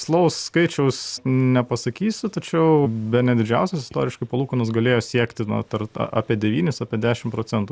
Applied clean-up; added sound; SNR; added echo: none; none; none; none.